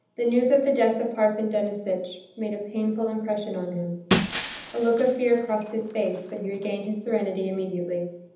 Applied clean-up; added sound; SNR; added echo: none; Shatter; 6 dB; reverberation time 0.8 s.